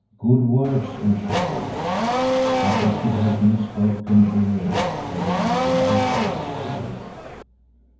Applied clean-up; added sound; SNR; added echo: none; Race car, auto racing / Accelerating, revving, vroom; 2 dB; reverberation time 0.9 s.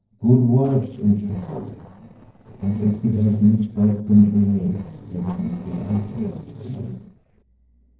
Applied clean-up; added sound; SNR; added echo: neural separator model SepFormer DNS4.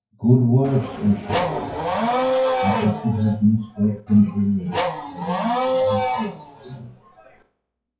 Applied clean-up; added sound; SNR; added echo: classical method WPE with log-MMSE.